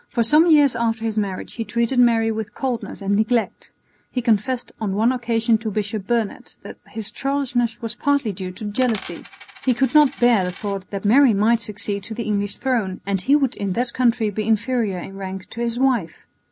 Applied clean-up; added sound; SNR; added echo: none; Coin (dropping); 19 dB; none.